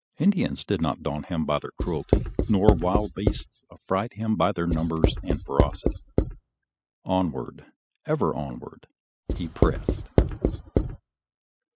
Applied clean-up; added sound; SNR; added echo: classical method spectral subtraction.